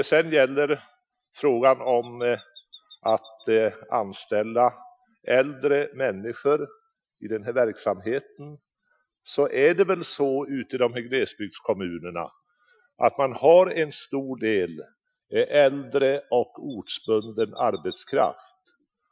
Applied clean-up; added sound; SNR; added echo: classical method Wiener filter.